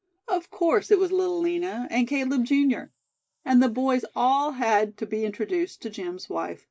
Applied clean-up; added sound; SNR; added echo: neural mask model Resemble Enhance denoiser.